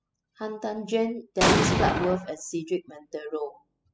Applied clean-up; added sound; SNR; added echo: classical method spectral subtraction.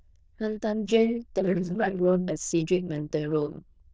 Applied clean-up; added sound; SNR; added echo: neural diffusion model UNIVERSE++.